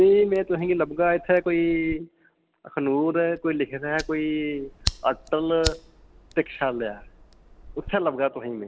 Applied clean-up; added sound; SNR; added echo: none; Fire; 14 dB; none.